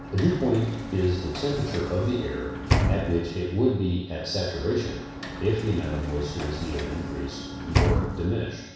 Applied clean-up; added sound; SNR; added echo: none; Sliding door / Slam; 3 dB; reverberation time 1.1 s.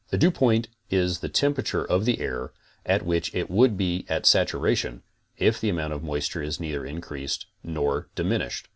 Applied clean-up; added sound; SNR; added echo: none; none; none; none.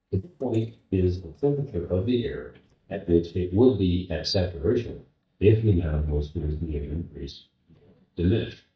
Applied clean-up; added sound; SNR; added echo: neural mask model DeepFilterNet 3.